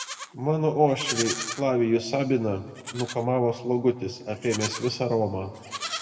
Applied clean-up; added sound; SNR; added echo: none; Livestock, farm animals, working animals; 11 dB; reverberation time 1.0 s.